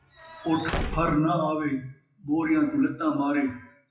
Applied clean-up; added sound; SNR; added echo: classical method WPE with log-MMSE.